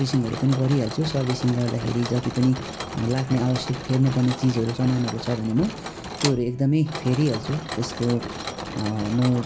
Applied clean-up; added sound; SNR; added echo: none; Mechanisms; 10 dB; none.